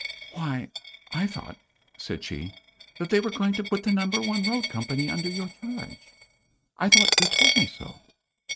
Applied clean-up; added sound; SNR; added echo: neural mask model RNNoise.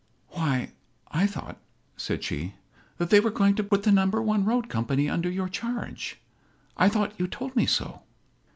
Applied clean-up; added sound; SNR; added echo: none; none; none; none.